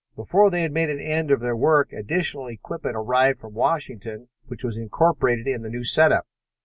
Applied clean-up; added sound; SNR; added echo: none; none; none; none.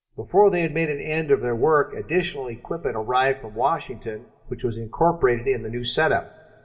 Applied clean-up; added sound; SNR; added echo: none; none; none; reverberation time 0.8 s.